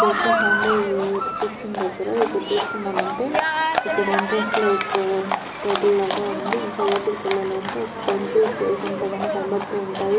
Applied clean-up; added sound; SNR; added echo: none; Livestock, farm animals, working animals; 1 dB; reverberation time 2.6 s.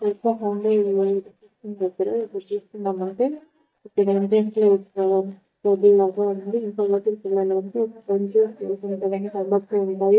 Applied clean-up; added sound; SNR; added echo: neural mask model DeepFilterNet 3.